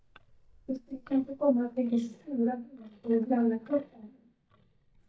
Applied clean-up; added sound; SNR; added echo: neural mask model DeepFilterNet 3.